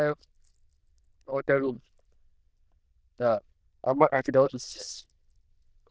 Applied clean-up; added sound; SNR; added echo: neural diffusion model UNIVERSE++.